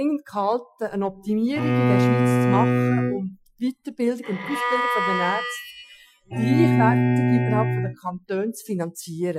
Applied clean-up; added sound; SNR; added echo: classical method Wiener filter.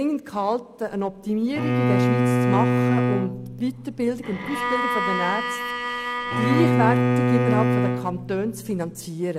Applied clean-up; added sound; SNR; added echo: none; Bowed string instrument + Bowed string instrument; -4 dB; none.